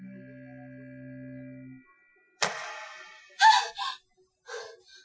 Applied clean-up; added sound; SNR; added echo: classical method Wiener filter.